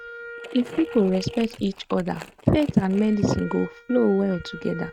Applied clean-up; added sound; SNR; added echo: neural mask model RNNoise.